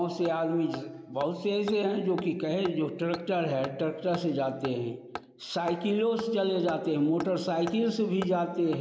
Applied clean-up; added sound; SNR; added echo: none; Hammer; 17 dB; none.